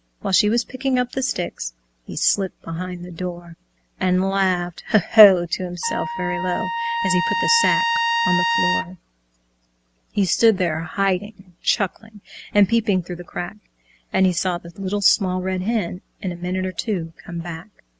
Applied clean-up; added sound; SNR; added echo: none; Trumpet; 0 dB; none.